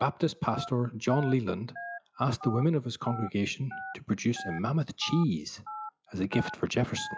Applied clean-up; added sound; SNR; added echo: classical method log-MMSE.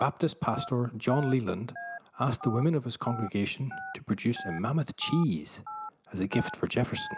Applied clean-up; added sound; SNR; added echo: none; Telephone; 13 dB; none.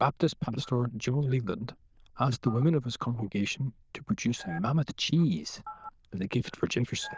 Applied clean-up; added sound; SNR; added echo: neural diffusion model UNIVERSE++.